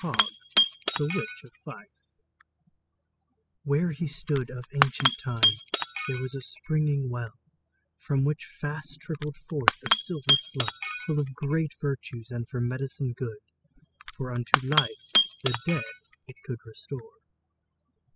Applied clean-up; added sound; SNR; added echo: classical method spectral subtraction.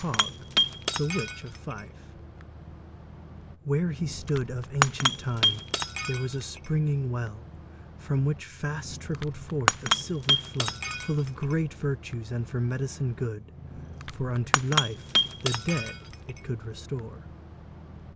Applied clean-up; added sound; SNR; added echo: none; Shatter / Crushing; 1 dB; none.